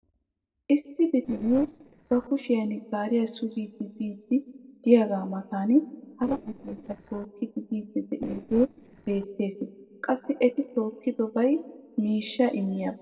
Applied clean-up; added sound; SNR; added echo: neural separator model SepFormer DNS4.